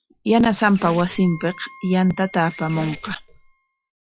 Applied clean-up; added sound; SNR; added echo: classical method log-MMSE.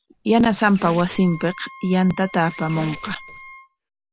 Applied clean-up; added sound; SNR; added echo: none; Squeak + Wind instrument, woodwind instrument; 17 dB; none.